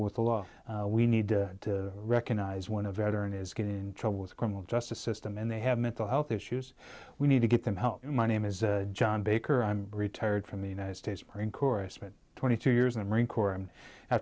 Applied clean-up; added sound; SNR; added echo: none; none; none; none.